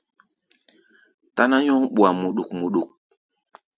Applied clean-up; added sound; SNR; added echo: none; none; none; none.